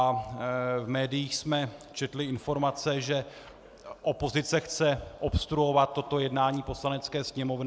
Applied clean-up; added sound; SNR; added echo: none; none; none; none.